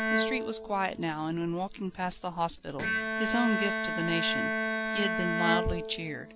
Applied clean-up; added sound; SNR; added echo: none; Bowed string instrument; 0 dB; none.